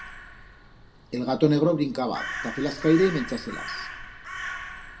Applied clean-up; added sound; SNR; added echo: none; Crow; 11 dB; reverberation time 0.7 s.